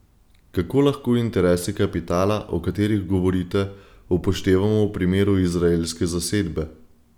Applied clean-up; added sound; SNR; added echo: none; none; none; none.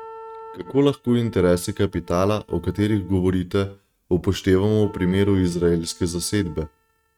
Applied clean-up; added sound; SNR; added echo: neural mask model RNNoise.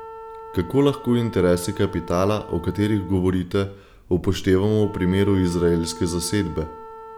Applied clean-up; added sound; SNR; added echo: none; Wind instrument, woodwind instrument; 17 dB; none.